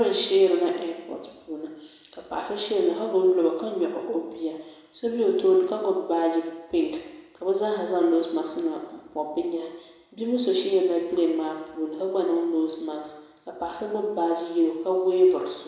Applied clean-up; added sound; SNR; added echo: none; none; none; reverberation time 1.0 s.